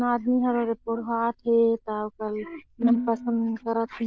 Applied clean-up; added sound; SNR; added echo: neural diffusion model UNIVERSE++.